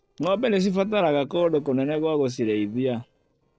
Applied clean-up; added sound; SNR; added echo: neural separator model SepFormer DNS4.